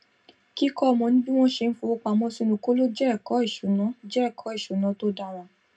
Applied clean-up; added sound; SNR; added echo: none; none; none; reverberation time 0.2 s.